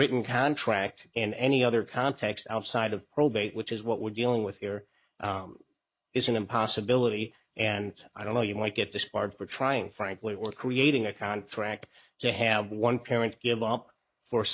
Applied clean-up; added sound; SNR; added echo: neural mask model Resemble Enhance denoiser.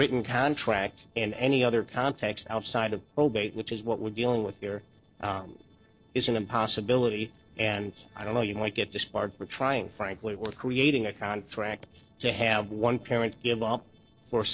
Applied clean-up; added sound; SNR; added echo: neural separator model SepFormer DNS4.